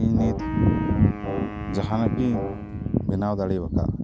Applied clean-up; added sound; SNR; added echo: none; Wind instrument, woodwind instrument + Brass instrument; 9 dB; none.